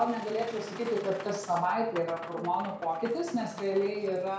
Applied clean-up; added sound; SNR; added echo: none; Boat, Water vehicle; 14 dB; reverberation time 0.6 s.